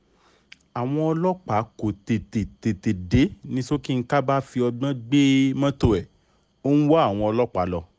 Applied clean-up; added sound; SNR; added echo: none; none; none; none.